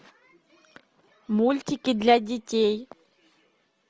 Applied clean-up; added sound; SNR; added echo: none; none; none; none.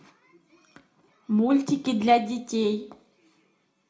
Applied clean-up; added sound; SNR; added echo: none; none; none; reverberation time 0.3 s.